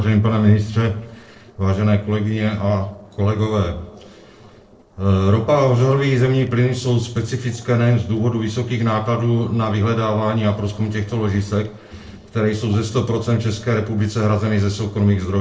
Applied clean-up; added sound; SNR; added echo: neural separator model SepFormer DNS4.